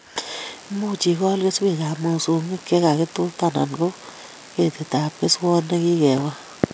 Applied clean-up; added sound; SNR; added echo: none; none; none; none.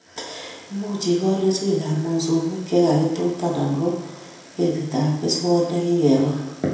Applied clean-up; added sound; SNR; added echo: none; none; none; reverberation time 0.8 s.